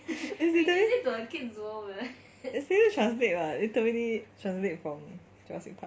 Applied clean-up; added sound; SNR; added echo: none; none; none; none.